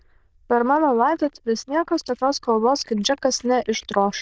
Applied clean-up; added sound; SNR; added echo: neural diffusion model UNIVERSE++.